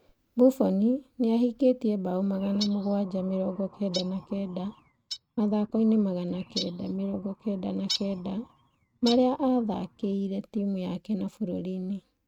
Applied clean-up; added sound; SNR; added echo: neural mask model RNNoise.